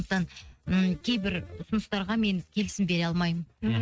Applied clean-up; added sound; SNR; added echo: neural mask model RNNoise.